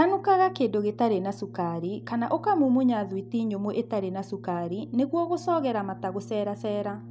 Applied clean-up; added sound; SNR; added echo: none; Brass instrument; 17 dB; none.